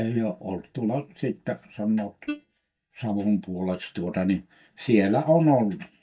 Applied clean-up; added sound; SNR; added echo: neural mask model DeepFilterNet 3.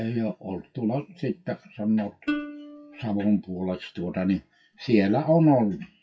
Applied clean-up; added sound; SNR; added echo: classical method WPE with log-MMSE.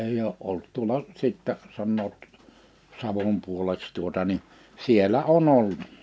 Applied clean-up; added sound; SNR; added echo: none; none; none; none.